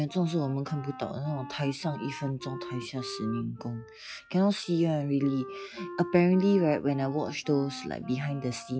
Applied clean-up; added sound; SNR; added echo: classical method log-MMSE.